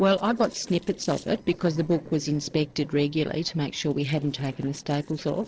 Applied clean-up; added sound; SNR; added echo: neural separator model SepFormer DNS4.